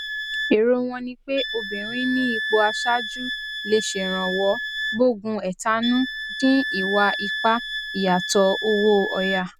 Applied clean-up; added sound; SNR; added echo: none; Wind instrument, woodwind instrument; 6 dB; none.